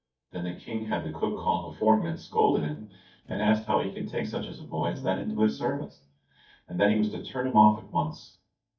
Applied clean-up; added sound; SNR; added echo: neural mask model DeepFilterNet 3.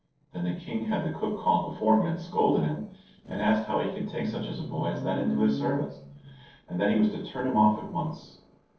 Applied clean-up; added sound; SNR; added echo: neural separator model SepFormer DNS4.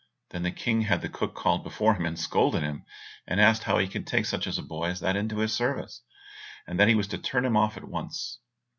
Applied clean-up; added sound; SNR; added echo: none; none; none; none.